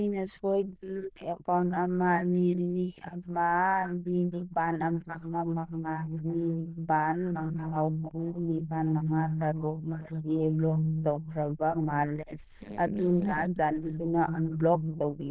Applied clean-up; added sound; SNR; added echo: neural diffusion model UNIVERSE++.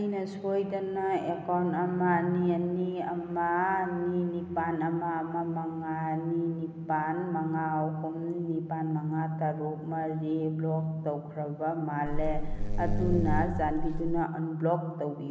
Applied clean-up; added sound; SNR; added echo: none; Buzz; -2 dB; none.